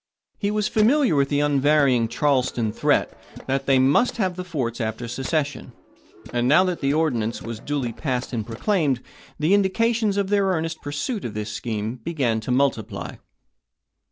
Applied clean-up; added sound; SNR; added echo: none; Tools; 19 dB; none.